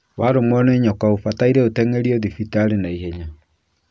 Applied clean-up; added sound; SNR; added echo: none; none; none; none.